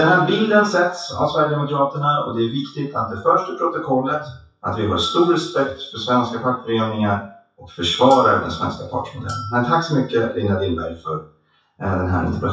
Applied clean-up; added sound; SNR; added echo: classical method WPE with log-MMSE.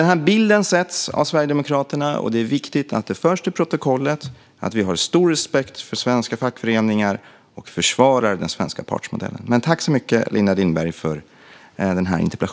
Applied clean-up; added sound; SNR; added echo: none; none; none; none.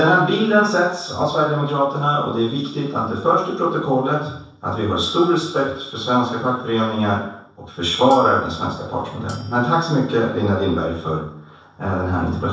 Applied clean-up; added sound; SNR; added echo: neural separator model SepFormer DNS4.